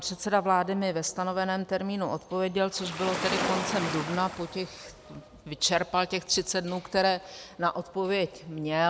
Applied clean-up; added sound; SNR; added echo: none; Waves, surf; 5 dB; none.